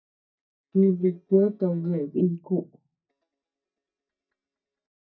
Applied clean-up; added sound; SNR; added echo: neural mask model DeepFilterNet 3.